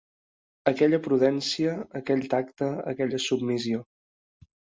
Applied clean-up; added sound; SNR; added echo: none; none; none; none.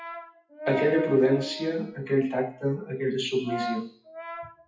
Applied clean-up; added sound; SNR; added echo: classical method WPE with log-MMSE.